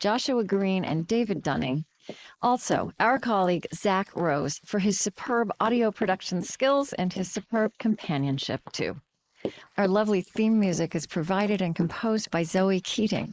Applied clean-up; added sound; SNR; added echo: neural mask model Resemble Enhance denoiser.